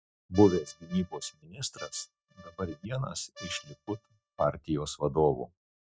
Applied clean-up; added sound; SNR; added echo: neural mask model RNNoise.